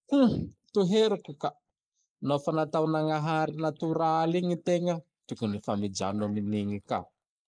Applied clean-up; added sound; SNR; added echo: neural mask model Resemble Enhance denoiser.